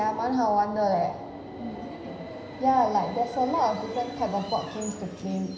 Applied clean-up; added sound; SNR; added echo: none; Subway, metro, underground; 12 dB; reverberation time 0.9 s.